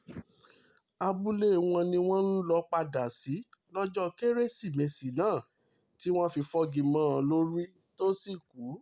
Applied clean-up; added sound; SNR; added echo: none; none; none; none.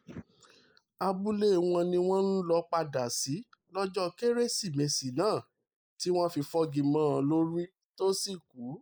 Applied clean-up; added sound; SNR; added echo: neural mask model Resemble Enhance denoiser.